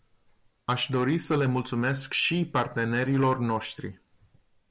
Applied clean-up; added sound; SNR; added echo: none; none; none; none.